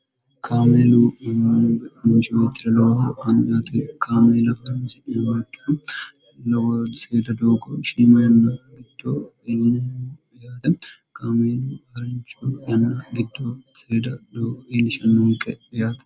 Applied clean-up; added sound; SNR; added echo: none; none; none; none.